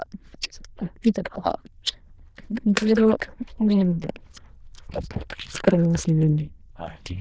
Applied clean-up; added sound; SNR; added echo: neural diffusion model UNIVERSE++.